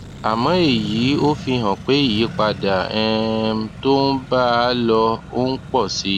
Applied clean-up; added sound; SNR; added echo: none; Accelerating, revving, vroom; 14 dB; none.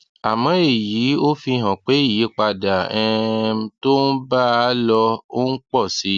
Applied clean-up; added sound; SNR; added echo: none; none; none; none.